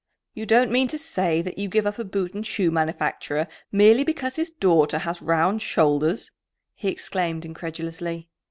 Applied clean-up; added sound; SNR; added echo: none; none; none; none.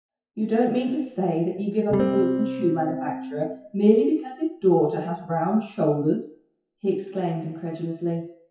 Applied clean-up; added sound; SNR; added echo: classical method WPE with log-MMSE.